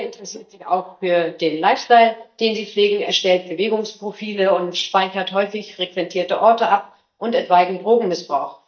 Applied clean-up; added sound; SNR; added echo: neural mask model DeepFilterNet 3.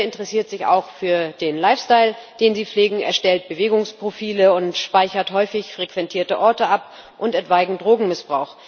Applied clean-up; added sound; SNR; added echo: none; none; none; none.